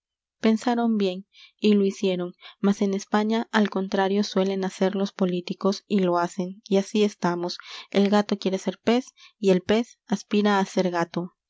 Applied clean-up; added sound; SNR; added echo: none; none; none; none.